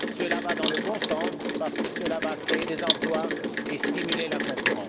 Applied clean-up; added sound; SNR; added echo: none; Rain; -5 dB; none.